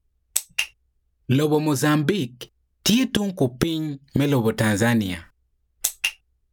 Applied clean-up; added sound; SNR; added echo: none; none; none; none.